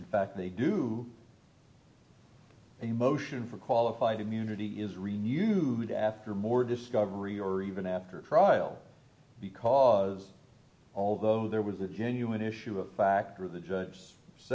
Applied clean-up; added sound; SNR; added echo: none; none; none; none.